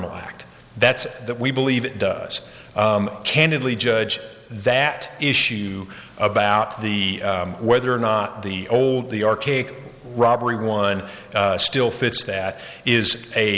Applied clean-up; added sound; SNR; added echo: none; none; none; none.